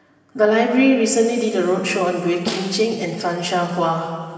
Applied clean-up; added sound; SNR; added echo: none; Snare drum; 13 dB; reverberation time 2.6 s.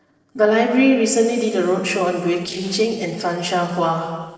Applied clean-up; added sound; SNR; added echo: neural separator model SepFormer DNS4.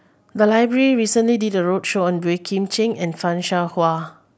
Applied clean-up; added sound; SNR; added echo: none; none; none; none.